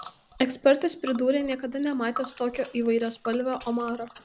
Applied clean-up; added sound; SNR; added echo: none; Tick; 18 dB; none.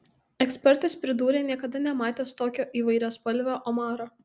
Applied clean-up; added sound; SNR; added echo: none; none; none; none.